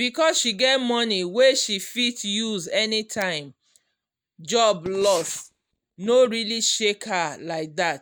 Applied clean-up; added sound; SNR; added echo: neural mask model DeepFilterNet 3.